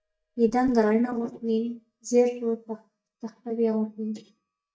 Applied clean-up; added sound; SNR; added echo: neural mask model DeepFilterNet 3.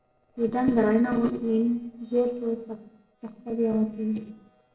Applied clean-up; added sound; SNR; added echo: neural separator model SepFormer DNS4.